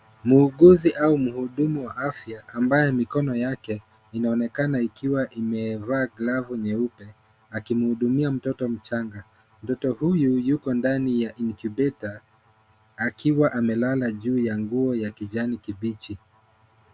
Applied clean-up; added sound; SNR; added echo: none; none; none; none.